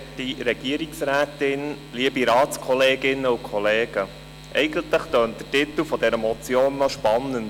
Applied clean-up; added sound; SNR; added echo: none; none; none; none.